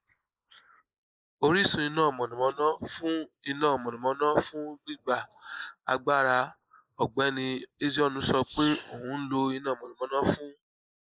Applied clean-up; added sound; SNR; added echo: neural mask model Resemble Enhance denoiser.